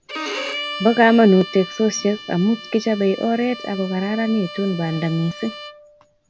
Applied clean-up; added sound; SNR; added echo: none; Bowed string instrument; 13 dB; none.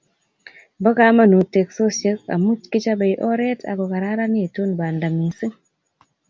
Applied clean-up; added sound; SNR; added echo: none; none; none; none.